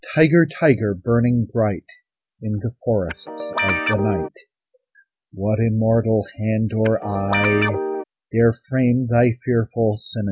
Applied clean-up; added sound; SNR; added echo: none; Guitar; 4 dB; none.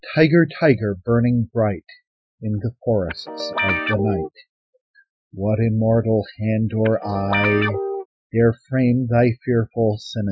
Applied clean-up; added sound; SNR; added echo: classical method Wiener filter.